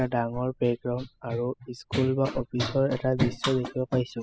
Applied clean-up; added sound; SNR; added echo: classical method spectral subtraction.